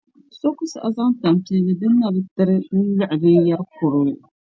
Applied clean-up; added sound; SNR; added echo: none; none; none; none.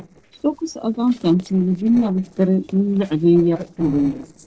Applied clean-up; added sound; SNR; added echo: neural separator model SepFormer DNS4.